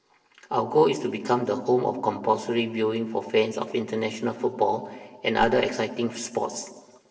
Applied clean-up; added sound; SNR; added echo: neural separator model SepFormer DNS4.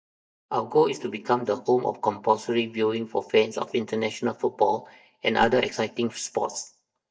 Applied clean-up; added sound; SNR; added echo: neural mask model DeepFilterNet 3.